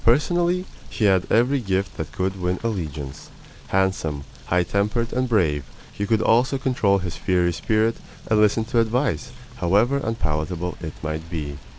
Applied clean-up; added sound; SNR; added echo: none; Motor vehicle (road) / Rain; 19 dB; none.